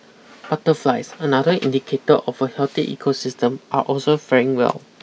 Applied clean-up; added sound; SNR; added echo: none; none; none; none.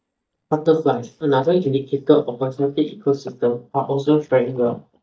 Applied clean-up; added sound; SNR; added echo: neural mask model DeepFilterNet 3.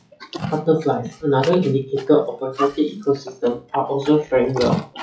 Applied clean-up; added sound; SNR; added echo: classical method WPE with log-MMSE.